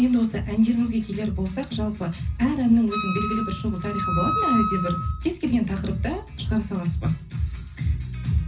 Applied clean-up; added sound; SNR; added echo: none; Wind instrument, woodwind instrument; 5 dB; reverberation time 0.4 s.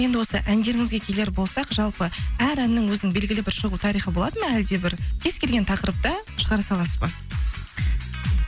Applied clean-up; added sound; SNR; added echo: none; none; none; none.